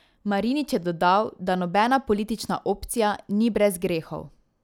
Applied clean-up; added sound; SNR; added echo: none; none; none; none.